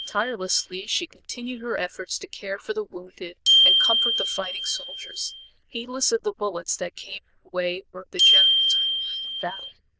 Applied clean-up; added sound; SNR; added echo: neural diffusion model UNIVERSE++.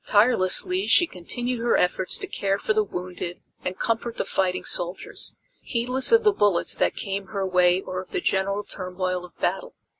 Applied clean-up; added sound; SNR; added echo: none; none; none; none.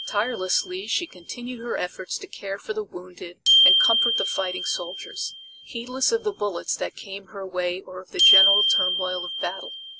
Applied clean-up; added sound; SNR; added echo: none; Glockenspiel; -4 dB; none.